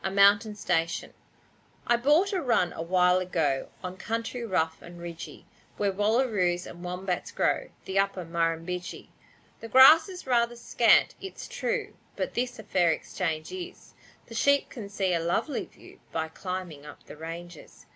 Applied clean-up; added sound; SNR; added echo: none; none; none; none.